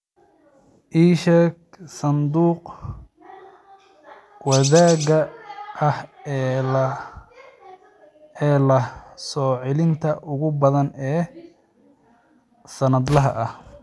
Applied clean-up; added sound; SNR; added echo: none; Bird; 7 dB; none.